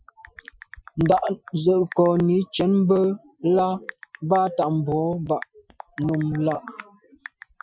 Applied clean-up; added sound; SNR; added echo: classical method Wiener filter.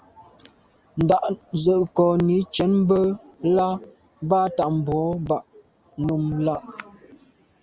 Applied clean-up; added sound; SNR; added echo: none; none; none; none.